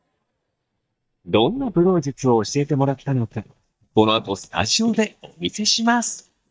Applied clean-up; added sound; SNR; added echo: neural mask model DeepFilterNet 3.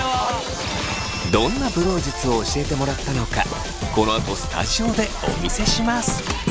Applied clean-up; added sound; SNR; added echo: none; Hammer; 9 dB; none.